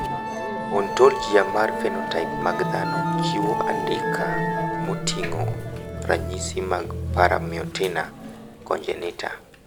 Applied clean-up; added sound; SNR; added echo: none; Musical instrument; 2 dB; none.